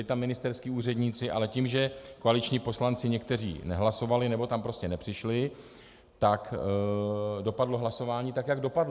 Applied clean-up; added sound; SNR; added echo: none; none; none; none.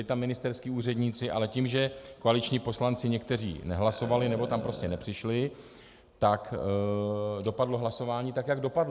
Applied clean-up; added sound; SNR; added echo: none; Bicycle bell + Burping, eructation; 13 dB; none.